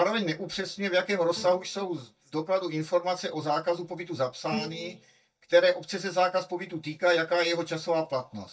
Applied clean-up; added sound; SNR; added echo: neural mask model DeepFilterNet 3.